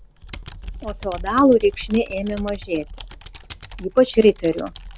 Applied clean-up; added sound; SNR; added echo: none; Computer keyboard; 15 dB; none.